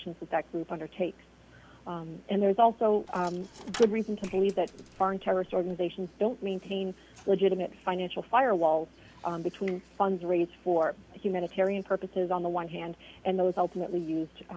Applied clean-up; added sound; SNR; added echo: none; Coin (dropping); 19 dB; none.